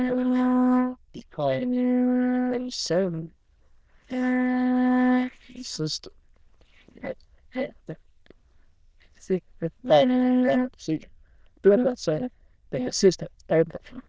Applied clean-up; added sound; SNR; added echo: neural diffusion model UNIVERSE++.